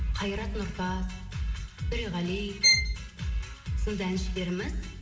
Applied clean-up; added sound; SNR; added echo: none; Bowed string instrument; -3 dB; reverberation time 3.0 s.